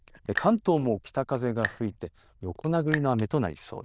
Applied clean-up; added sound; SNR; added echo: neural diffusion model UNIVERSE++.